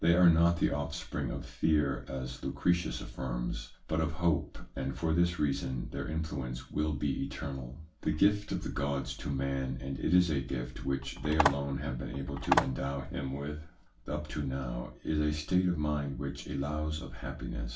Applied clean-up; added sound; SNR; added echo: none; Telephone; 3 dB; reverberation time 0.3 s.